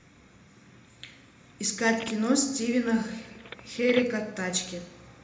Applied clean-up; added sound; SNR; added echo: none; Telephone; 17 dB; reverberation time 0.8 s.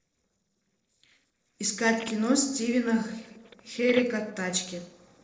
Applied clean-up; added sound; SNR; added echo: neural separator model SepFormer DNS4.